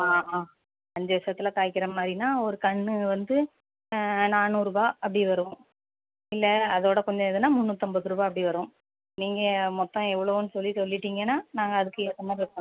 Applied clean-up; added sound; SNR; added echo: none; none; none; none.